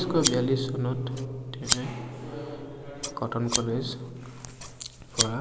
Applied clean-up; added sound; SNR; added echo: none; Scissors; 4 dB; none.